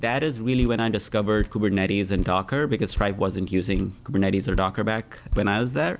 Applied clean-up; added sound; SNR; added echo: none; Drip; 10 dB; none.